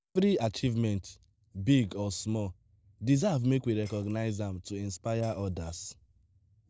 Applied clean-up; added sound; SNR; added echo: neural separator model SepFormer DNS4.